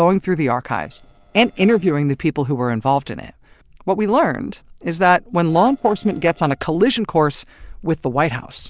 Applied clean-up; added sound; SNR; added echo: neural separator model SepFormer DNS4.